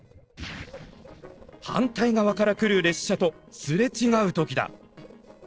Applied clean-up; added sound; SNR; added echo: neural separator model SepFormer DNS4.